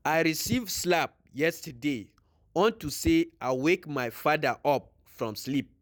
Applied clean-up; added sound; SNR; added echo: none; none; none; none.